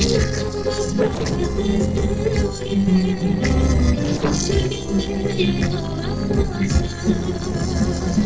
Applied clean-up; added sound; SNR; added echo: neural separator model SepFormer DNS4.